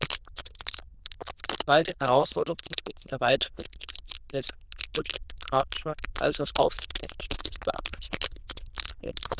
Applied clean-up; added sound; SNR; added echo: neural diffusion model UNIVERSE++.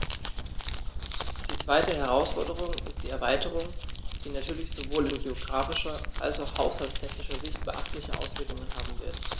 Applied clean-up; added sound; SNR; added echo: none; Crumpling, crinkling; 0 dB; none.